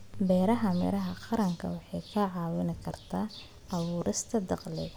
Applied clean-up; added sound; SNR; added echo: none; none; none; none.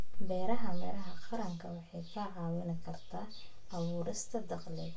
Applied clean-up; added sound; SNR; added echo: none; none; none; reverberation time 0.2 s.